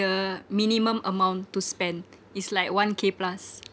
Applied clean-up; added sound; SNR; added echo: none; none; none; none.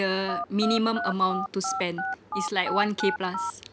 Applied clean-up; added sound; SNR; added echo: none; Telephone; 5 dB; none.